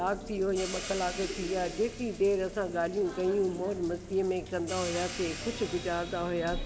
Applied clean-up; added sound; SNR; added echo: none; Drip / Trickle, dribble / Bathtub (filling or washing) / Water tap, faucet + Hi-hat; 12 dB; none.